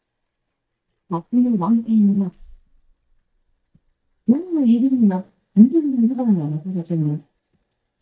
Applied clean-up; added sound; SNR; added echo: neural mask model DeepFilterNet 3.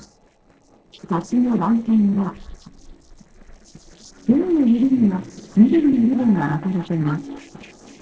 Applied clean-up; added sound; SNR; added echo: neural separator model SepFormer DNS4.